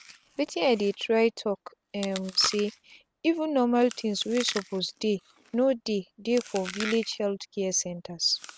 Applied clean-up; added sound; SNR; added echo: none; Chewing, mastication; 15 dB; none.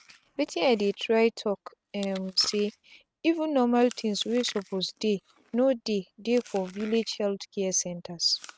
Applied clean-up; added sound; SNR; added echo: neural mask model RNNoise.